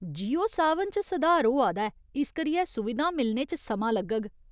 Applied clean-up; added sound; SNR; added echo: none; none; none; none.